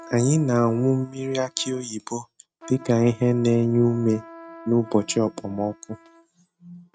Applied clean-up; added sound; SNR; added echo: neural mask model RNNoise.